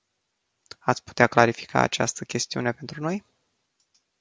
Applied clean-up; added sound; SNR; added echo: none; none; none; none.